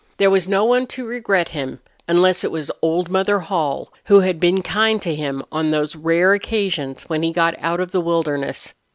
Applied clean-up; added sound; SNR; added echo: none; none; none; none.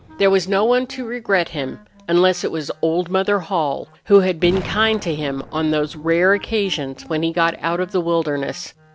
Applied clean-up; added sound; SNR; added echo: none; Wind instrument, woodwind instrument + Boom; 19 dB; none.